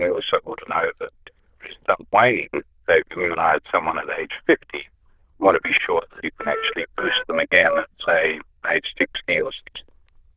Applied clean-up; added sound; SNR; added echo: neural diffusion model UNIVERSE++.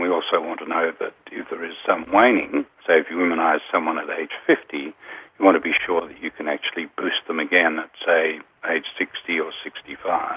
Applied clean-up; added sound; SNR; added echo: none; none; none; none.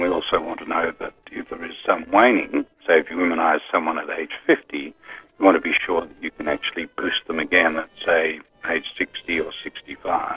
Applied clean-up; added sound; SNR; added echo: neural separator model SepFormer DNS4.